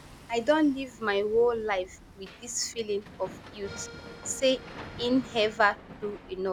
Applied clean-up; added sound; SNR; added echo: none; Accordion + Hammer; 17 dB; none.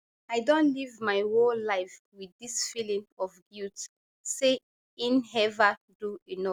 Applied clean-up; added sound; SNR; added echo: none; none; none; none.